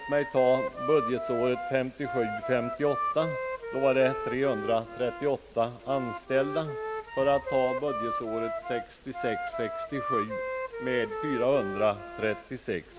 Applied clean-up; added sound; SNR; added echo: none; Wind instrument, woodwind instrument; 6 dB; none.